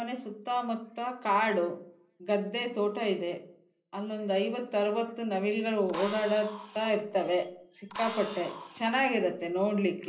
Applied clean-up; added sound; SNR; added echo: none; Drill; 13 dB; reverberation time 0.5 s.